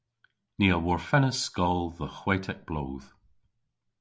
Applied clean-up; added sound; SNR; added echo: none; none; none; none.